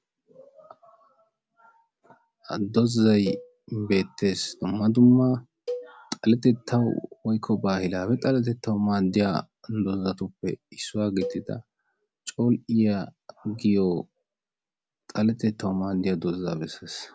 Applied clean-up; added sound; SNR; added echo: none; Cowbell; 14 dB; none.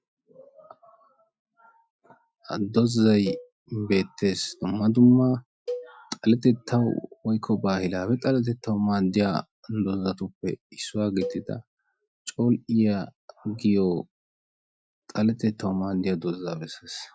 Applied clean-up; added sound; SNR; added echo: classical method Wiener filter.